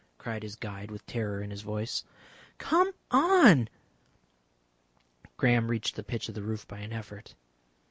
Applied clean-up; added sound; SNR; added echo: none; none; none; none.